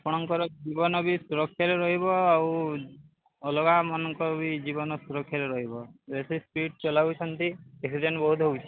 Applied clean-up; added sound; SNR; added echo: none; none; none; none.